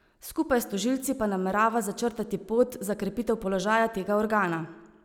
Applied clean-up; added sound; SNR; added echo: none; none; none; none.